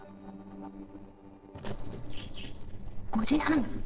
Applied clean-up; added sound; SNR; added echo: neural separator model SepFormer DNS4.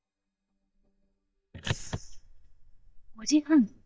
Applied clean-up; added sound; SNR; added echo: neural mask model DeepFilterNet 3.